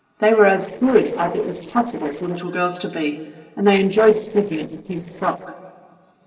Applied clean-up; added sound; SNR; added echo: neural separator model SepFormer DNS4.